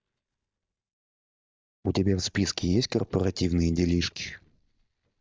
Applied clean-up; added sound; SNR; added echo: neural mask model DeepFilterNet 3.